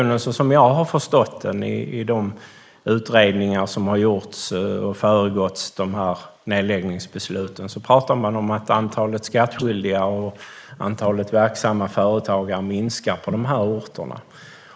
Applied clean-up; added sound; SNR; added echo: neural mask model Resemble Enhance denoiser.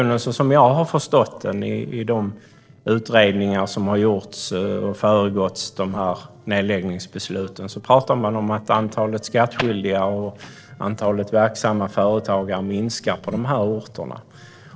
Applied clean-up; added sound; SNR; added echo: neural separator model SepFormer DNS4.